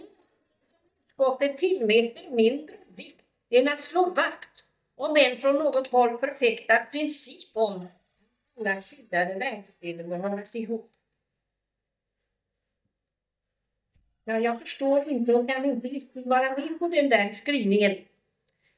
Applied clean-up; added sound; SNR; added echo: neural mask model DeepFilterNet 3.